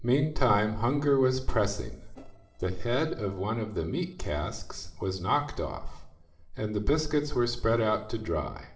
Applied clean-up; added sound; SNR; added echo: neural separator model SepFormer DNS4.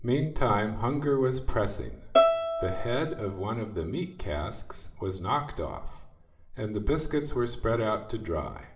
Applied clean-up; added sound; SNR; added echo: none; Bowed string instrument; 1 dB; reverberation time 1.2 s.